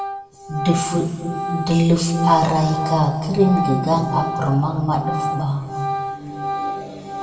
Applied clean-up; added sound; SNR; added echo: none; Organ; 7 dB; reverberation time 2.2 s.